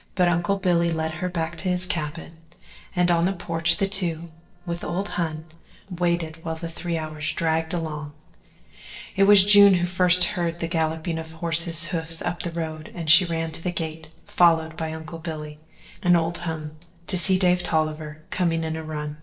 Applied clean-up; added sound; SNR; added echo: neural separator model SepFormer DNS4.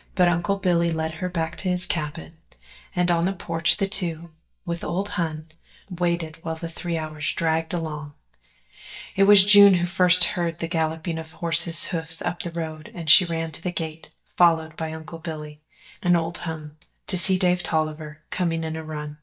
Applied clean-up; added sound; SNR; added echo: neural mask model DeepFilterNet 3.